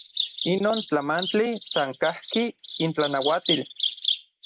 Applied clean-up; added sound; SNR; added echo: neural mask model Resemble Enhance denoiser.